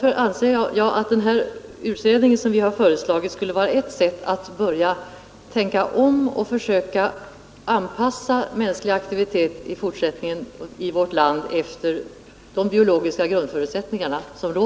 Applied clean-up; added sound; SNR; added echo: none; none; none; none.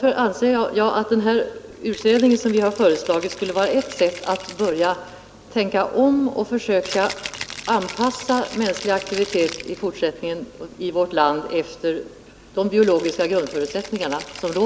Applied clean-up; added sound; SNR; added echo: none; Rattle (instrument); 17 dB; none.